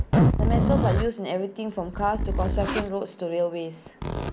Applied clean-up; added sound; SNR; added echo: none; Zipper (clothing); -4 dB; none.